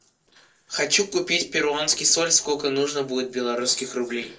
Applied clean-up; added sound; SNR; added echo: neural separator model SepFormer DNS4.